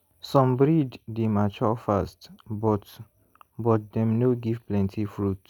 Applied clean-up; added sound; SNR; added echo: none; none; none; none.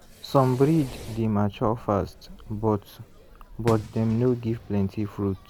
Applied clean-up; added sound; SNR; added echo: none; Fireworks; 17 dB; none.